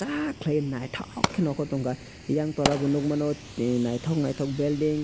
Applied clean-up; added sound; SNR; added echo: none; Fire; 9 dB; none.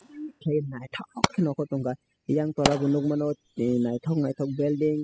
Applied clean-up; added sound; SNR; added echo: classical method spectral subtraction.